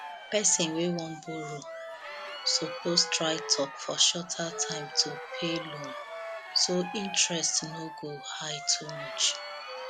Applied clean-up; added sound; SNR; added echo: none; Wind instrument, woodwind instrument + Crowd; 9 dB; none.